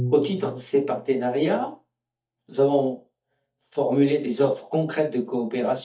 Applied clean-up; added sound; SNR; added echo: neural mask model DeepFilterNet 3.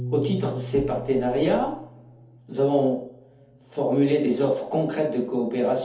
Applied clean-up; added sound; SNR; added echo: none; Piano; 14 dB; reverberation time 0.6 s.